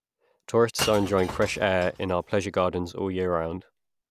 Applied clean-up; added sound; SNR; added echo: none; Shatter / Crushing; 13 dB; none.